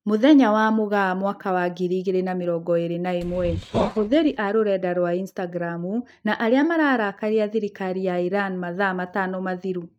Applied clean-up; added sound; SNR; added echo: neural mask model RNNoise.